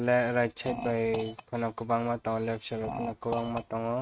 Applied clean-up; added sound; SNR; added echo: neural mask model RNNoise.